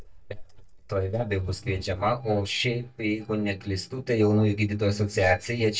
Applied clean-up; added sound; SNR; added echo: neural mask model DeepFilterNet 3.